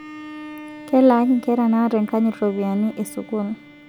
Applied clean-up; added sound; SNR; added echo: none; Bowed string instrument; 18 dB; none.